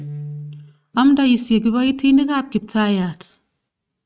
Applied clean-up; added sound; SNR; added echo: neural mask model RNNoise.